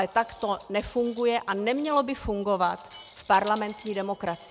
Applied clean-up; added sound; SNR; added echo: none; Cutlery, silverware; 14 dB; none.